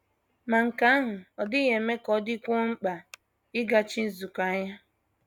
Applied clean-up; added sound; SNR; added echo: none; none; none; none.